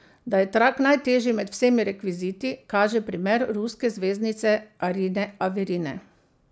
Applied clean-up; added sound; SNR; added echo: none; none; none; none.